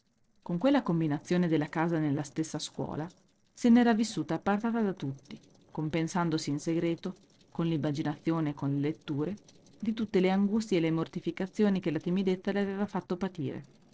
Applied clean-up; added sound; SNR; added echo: neural separator model SepFormer DNS4.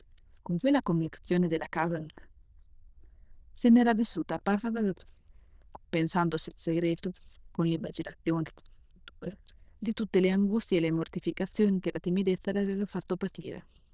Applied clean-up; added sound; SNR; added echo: neural diffusion model UNIVERSE++.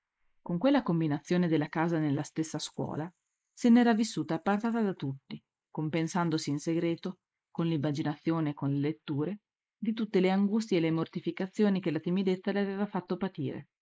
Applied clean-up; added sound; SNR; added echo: neural mask model Resemble Enhance denoiser.